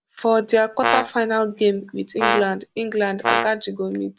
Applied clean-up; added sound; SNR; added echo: none; Brass instrument; 2 dB; none.